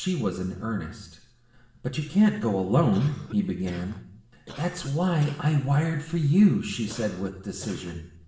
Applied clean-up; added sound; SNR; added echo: none; Cough; 19 dB; reverberation time 0.7 s.